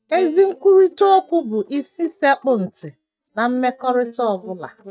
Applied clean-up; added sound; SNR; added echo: neural mask model DeepFilterNet 3.